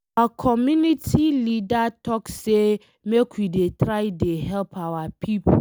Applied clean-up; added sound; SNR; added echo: none; none; none; none.